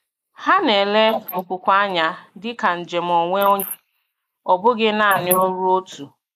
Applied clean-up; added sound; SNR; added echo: neural mask model Resemble Enhance denoiser.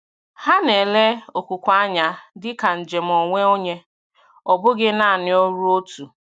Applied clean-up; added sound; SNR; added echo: none; none; none; none.